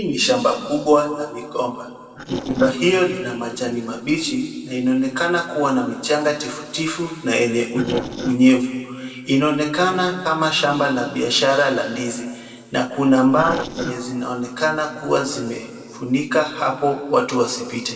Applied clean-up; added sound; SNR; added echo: neural separator model SepFormer DNS4.